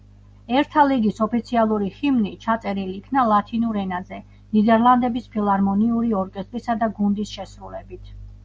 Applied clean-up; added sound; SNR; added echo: none; none; none; none.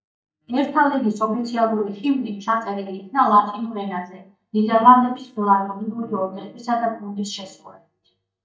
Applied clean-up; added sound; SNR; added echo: neural mask model DeepFilterNet 3.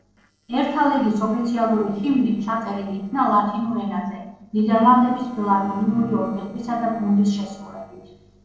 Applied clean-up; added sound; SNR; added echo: neural separator model SepFormer DNS4.